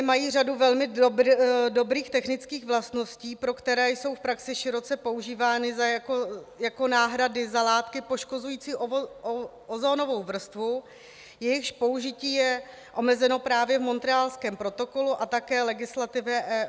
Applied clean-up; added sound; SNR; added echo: none; none; none; none.